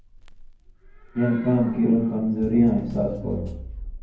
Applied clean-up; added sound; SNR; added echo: none; Crackle; 13 dB; reverberation time 0.9 s.